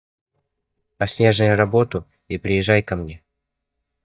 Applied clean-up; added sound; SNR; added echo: neural mask model DeepFilterNet 3.